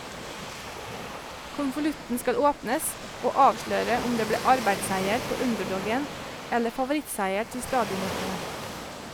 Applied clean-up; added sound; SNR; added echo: none; Waves, surf; 8 dB; none.